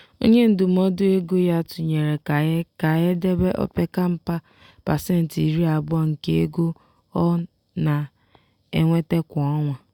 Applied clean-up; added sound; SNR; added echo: none; none; none; none.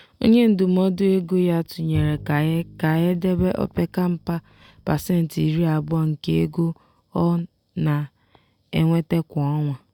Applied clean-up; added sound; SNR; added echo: none; Bowed string instrument; 16 dB; none.